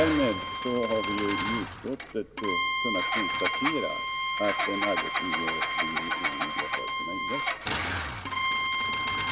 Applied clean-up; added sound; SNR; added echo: none; Bowed string instrument + Engine; -3 dB; none.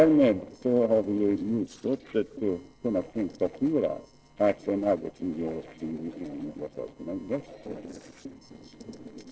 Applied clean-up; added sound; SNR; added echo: neural separator model SepFormer DNS4.